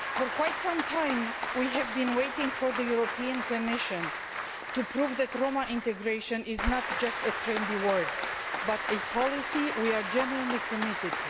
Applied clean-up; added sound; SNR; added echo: none; Applause; 3 dB; none.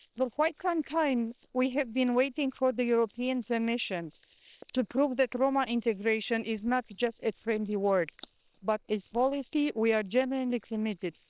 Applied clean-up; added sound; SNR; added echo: neural separator model SepFormer WHAM!.